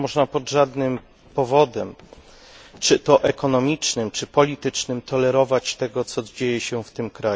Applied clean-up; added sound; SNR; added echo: none; none; none; none.